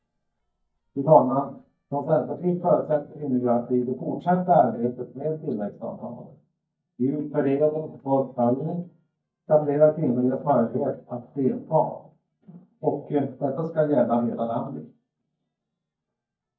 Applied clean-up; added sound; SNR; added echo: neural mask model DeepFilterNet 3.